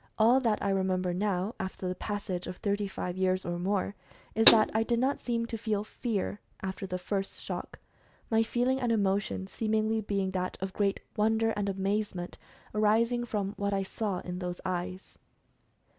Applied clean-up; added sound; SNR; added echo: none; Hi-hat; -3 dB; none.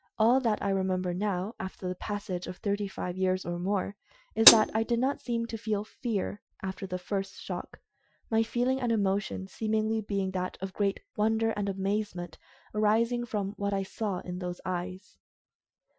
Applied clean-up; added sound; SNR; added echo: classical method Wiener filter.